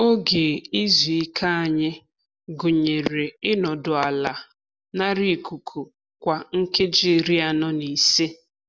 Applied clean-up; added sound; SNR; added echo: none; none; none; none.